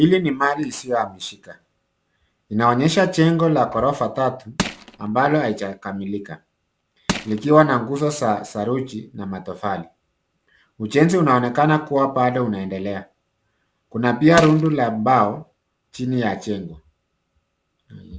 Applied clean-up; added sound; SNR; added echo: none; Crushing; 7 dB; none.